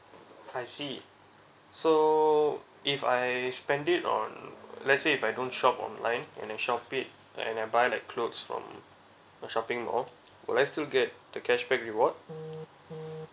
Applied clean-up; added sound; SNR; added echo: none; none; none; none.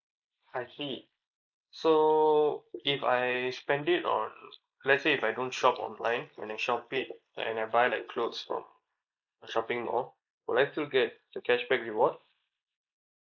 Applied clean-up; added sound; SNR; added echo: neural mask model Resemble Enhance denoiser.